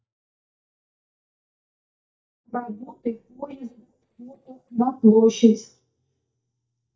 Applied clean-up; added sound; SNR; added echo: neural mask model DeepFilterNet 3.